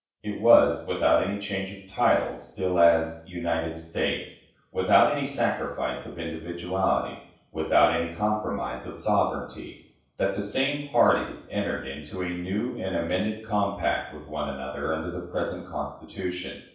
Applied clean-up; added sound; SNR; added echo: none; none; none; reverberation time 0.7 s.